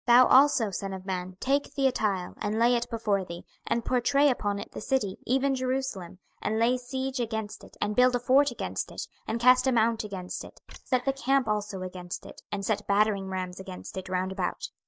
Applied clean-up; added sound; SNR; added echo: neural mask model DeepFilterNet 3.